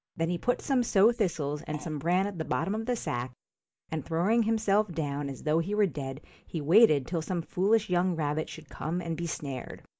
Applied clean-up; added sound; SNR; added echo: neural mask model Resemble Enhance denoiser.